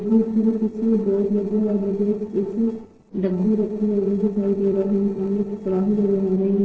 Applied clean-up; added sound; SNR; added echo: neural separator model SepFormer DNS4.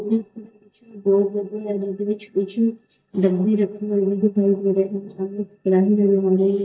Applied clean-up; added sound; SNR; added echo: neural mask model DeepFilterNet 3.